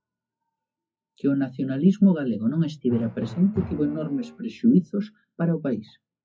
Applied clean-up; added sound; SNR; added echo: classical method WPE with log-MMSE.